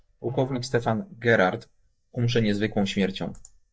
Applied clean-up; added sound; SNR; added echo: neural mask model DeepFilterNet 3.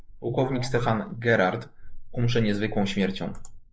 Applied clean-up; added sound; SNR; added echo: neural mask model Resemble Enhance denoiser.